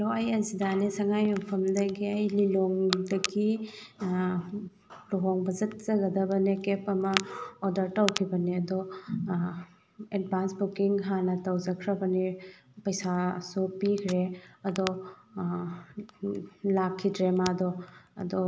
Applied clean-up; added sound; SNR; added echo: none; none; none; none.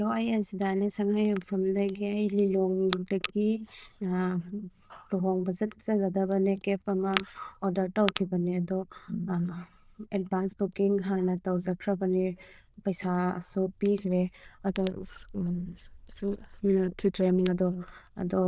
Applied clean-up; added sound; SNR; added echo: neural diffusion model UNIVERSE++.